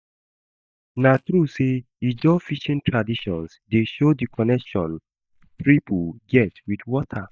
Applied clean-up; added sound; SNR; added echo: neural mask model DeepFilterNet 3.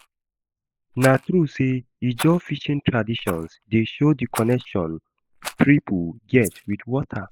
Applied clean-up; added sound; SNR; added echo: neural mask model Resemble Enhance denoiser.